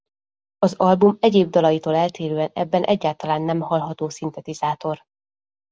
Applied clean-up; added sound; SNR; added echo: none; none; none; none.